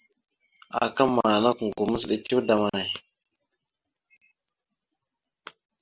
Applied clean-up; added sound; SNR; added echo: none; none; none; none.